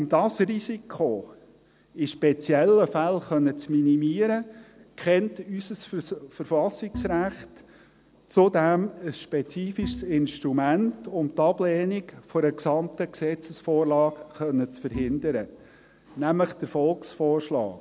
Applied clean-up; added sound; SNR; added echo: none; Bowed string instrument; 14 dB; none.